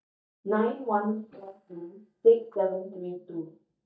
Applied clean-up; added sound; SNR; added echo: neural mask model DeepFilterNet 3.